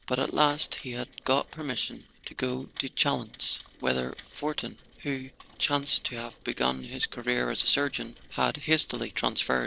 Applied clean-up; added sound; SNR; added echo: neural separator model SepFormer DNS4.